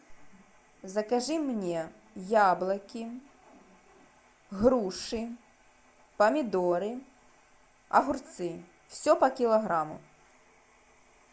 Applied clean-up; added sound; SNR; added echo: none; none; none; none.